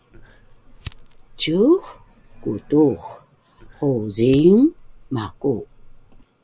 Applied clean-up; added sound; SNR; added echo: none; Fire; 20 dB; none.